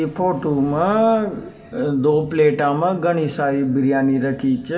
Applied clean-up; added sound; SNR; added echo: none; none; none; reverberation time 2.1 s.